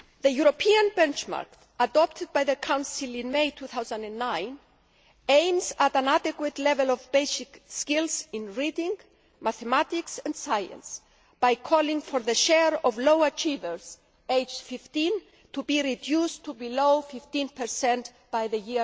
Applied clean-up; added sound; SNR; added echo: none; none; none; none.